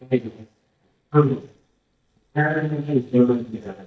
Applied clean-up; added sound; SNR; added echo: neural mask model DeepFilterNet 3.